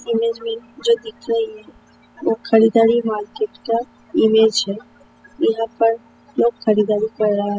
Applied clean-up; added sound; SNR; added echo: classical method spectral subtraction.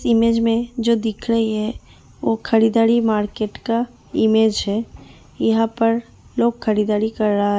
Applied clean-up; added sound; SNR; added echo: none; none; none; none.